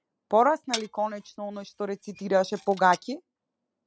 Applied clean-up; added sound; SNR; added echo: none; Glass; 15 dB; none.